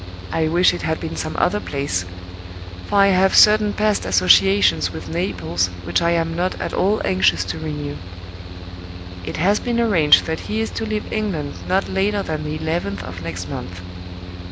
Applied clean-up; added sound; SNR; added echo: none; Mechanical fan; 9 dB; none.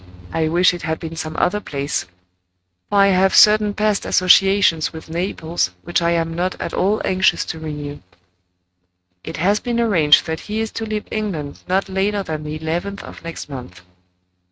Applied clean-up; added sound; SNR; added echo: neural mask model RNNoise.